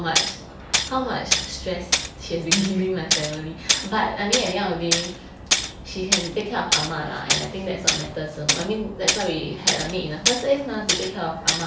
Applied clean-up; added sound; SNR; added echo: none; Tools; -1 dB; none.